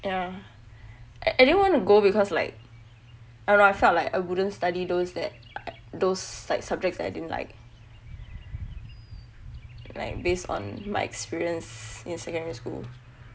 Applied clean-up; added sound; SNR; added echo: none; Bird vocalization, bird call, bird song; 20 dB; none.